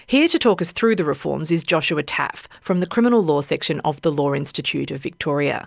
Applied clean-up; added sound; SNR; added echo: none; none; none; none.